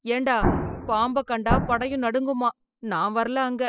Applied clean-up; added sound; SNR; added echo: classical method spectral subtraction.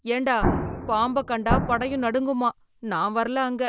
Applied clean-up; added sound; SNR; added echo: none; Explosion; 2 dB; none.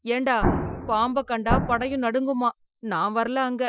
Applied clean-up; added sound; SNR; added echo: classical method Wiener filter.